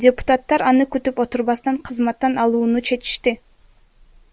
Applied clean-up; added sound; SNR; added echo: none; none; none; none.